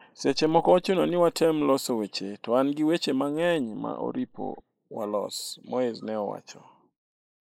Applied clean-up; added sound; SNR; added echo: neural mask model Resemble Enhance denoiser.